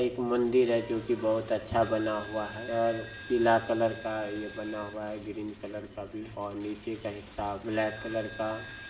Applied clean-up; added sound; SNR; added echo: none; Coin (dropping); 15 dB; reverberation time 1.5 s.